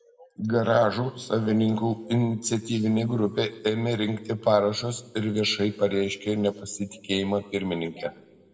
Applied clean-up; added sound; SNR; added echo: none; none; none; reverberation time 0.9 s.